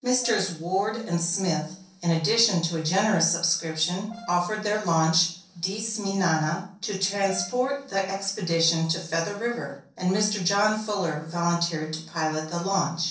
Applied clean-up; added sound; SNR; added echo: neural separator model SepFormer DNS4.